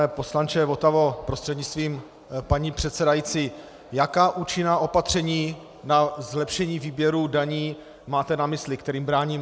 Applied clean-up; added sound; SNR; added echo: none; none; none; none.